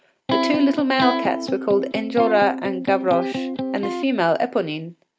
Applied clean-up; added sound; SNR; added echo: none; Electric guitar; 4 dB; none.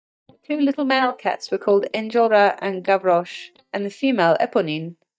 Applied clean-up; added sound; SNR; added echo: neural mask model DeepFilterNet 3.